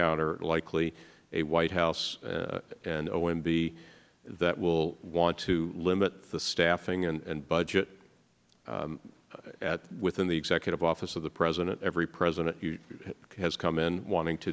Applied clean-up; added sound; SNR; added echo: none; none; none; none.